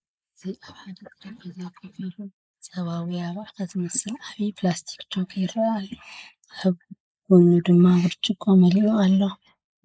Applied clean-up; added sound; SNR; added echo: neural mask model Resemble Enhance denoiser.